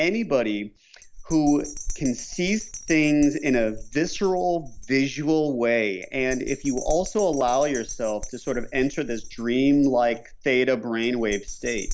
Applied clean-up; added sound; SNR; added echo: none; Bell; 12 dB; none.